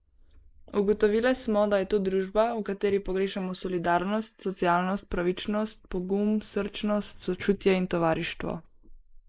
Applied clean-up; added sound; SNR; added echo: neural mask model Resemble Enhance denoiser.